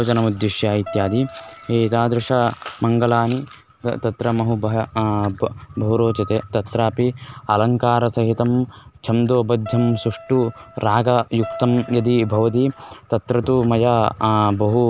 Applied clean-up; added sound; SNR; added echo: none; Keyboard (musical); 16 dB; none.